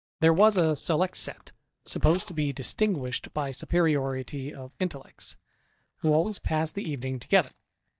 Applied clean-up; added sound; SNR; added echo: neural mask model DeepFilterNet 3.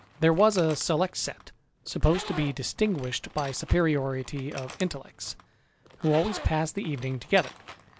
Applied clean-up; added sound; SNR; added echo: none; Zipper (clothing); 17 dB; none.